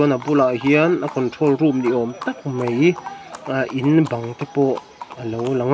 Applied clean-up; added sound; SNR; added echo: none; Livestock, farm animals, working animals; 17 dB; none.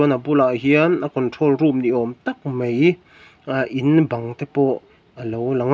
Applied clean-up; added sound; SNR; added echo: none; none; none; none.